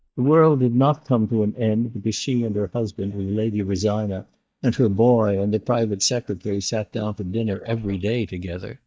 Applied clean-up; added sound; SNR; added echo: neural mask model DeepFilterNet 3.